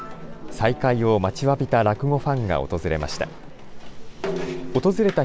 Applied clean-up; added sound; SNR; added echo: none; none; none; none.